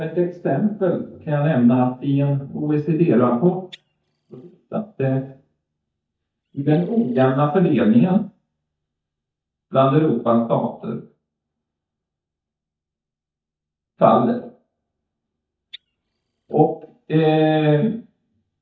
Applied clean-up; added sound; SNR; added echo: neural mask model DeepFilterNet 3.